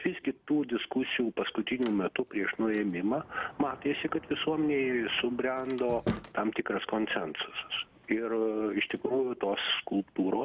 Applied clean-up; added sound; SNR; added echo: none; Sliding door; 16 dB; none.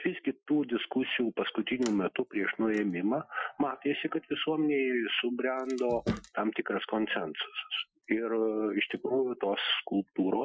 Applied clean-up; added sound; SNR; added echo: classical method Wiener filter.